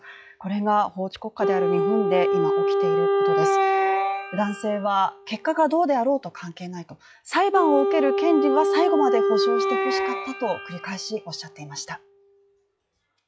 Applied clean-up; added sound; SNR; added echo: classical method log-MMSE.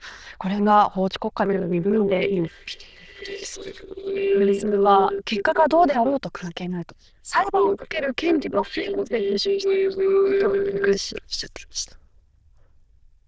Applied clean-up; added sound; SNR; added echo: neural diffusion model UNIVERSE++.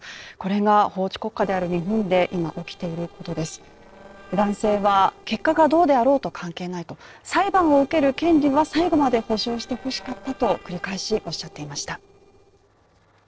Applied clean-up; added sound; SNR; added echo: neural separator model SepFormer DNS4.